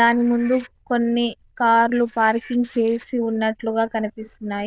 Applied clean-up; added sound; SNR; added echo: neural diffusion model UNIVERSE++.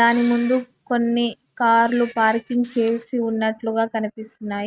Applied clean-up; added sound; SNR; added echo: neural mask model RNNoise.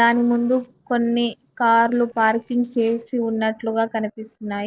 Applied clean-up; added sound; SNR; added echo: neural separator model SepFormer DNS4.